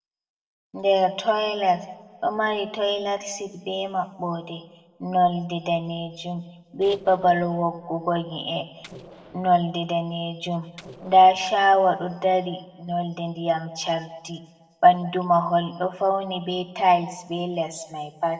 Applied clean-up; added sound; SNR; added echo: neural separator model SepFormer DNS4.